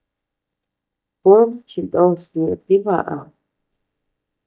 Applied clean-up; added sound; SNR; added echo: neural mask model DeepFilterNet 3.